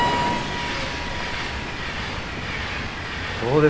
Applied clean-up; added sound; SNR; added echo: none; Piano + Train; -1 dB; none.